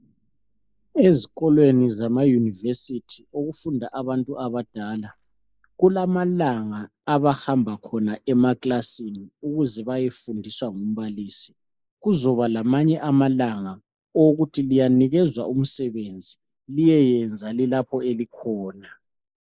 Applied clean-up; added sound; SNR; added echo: neural mask model Resemble Enhance denoiser.